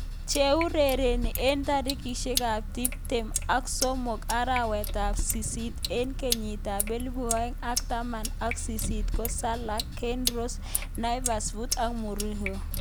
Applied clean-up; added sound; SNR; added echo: none; Sink (filling or washing); 1 dB; none.